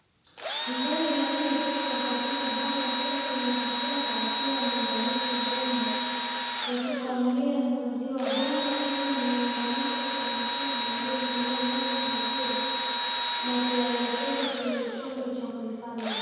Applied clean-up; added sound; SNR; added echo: none; Engine / Drill; 0 dB; reverberation time 2.1 s.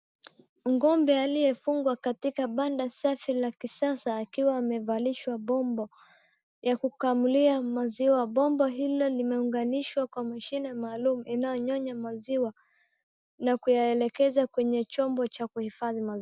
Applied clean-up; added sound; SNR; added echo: none; none; none; none.